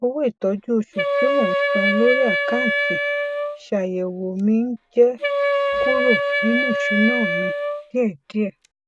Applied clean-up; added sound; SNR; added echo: none; Wind instrument, woodwind instrument; 0 dB; none.